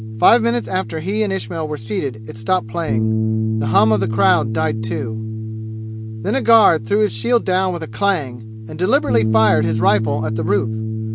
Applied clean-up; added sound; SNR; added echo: none; Bass guitar; 3 dB; none.